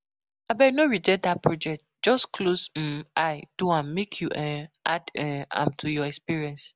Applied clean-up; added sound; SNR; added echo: none; none; none; none.